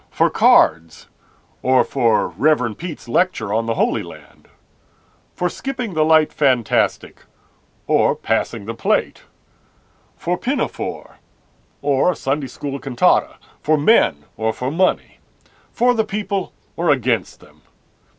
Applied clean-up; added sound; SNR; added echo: none; none; none; none.